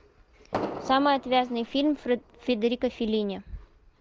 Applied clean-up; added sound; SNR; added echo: none; Fireworks; 11 dB; none.